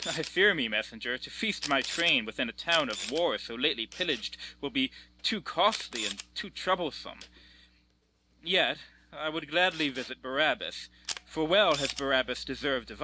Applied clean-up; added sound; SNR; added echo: none; Camera; 14 dB; none.